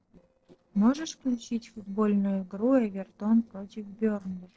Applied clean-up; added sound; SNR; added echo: neural separator model SepFormer DNS4.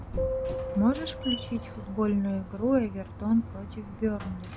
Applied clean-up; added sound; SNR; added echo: none; Slam + Piano; 6 dB; none.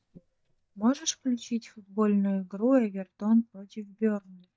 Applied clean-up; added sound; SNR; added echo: neural mask model DeepFilterNet 3.